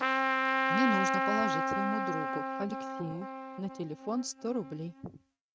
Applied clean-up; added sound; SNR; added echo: neural mask model RNNoise.